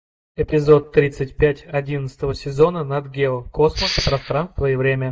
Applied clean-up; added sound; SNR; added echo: neural mask model DeepFilterNet 3.